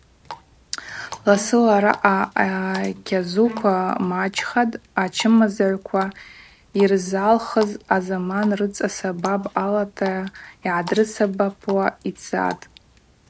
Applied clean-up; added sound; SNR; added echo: none; Bowed string instrument + Water tap, faucet; 20 dB; none.